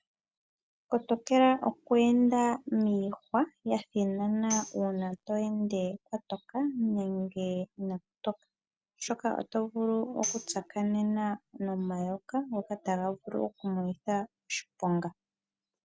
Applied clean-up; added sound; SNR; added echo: none; Tambourine; 11 dB; none.